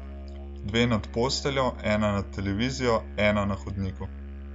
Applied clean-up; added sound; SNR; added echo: none; Musical instrument; 10 dB; none.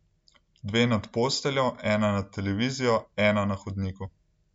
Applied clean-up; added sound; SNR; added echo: none; none; none; none.